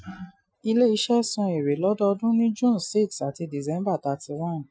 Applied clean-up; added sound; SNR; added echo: classical method Wiener filter.